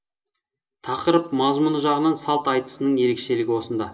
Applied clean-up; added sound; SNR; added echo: none; none; none; reverberation time 2.2 s.